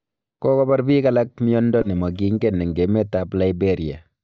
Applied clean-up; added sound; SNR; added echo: neural mask model DeepFilterNet 3.